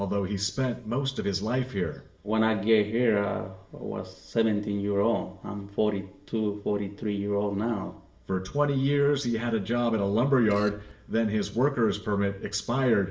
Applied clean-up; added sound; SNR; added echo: none; Printer; 18 dB; reverberation time 0.5 s.